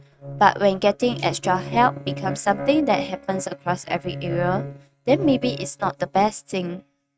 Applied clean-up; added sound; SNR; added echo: neural mask model RNNoise.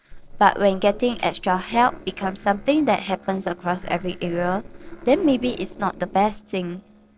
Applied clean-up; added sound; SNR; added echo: neural separator model SepFormer DNS4.